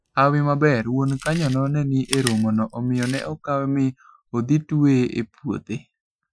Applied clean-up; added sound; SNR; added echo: classical method Wiener filter.